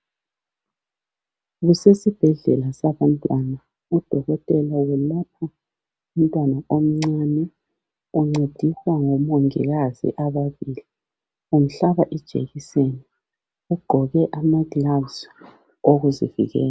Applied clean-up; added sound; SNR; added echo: none; none; none; none.